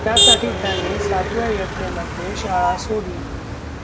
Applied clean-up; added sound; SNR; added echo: none; Motor vehicle (road); -3 dB; none.